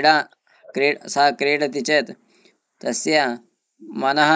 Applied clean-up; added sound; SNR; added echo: neural mask model Resemble Enhance denoiser.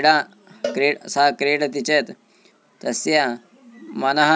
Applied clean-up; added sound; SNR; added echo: none; Cowbell; 16 dB; none.